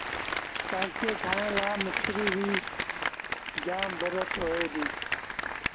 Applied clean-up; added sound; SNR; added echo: none; Applause; -2 dB; none.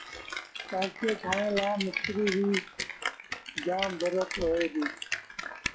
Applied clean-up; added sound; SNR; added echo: classical method log-MMSE.